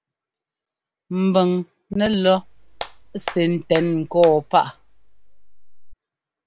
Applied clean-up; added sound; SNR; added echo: none; Hands; 14 dB; none.